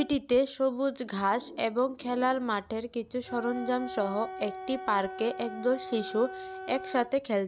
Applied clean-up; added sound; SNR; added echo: none; Wind instrument, woodwind instrument; 13 dB; none.